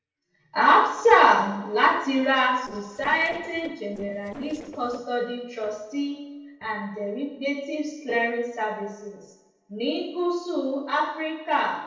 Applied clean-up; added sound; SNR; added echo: neural separator model SepFormer DNS4.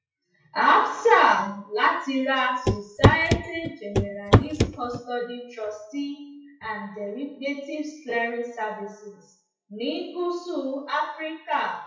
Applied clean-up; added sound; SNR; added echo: classical method WPE with log-MMSE.